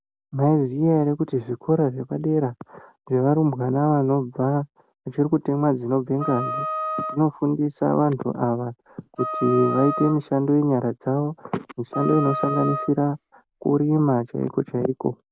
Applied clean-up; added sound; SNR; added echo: none; Wind instrument, woodwind instrument; 8 dB; none.